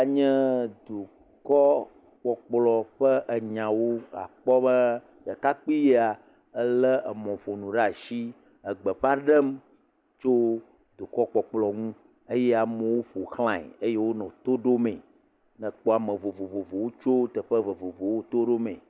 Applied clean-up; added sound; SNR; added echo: none; none; none; none.